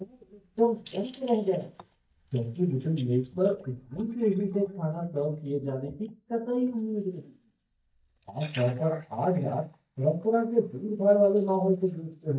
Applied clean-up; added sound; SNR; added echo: neural mask model DeepFilterNet 3.